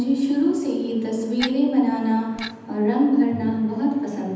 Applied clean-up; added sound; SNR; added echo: none; Clock; 14 dB; reverberation time 1.1 s.